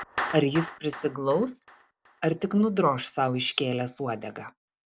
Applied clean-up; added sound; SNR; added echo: none; Clapping; 14 dB; none.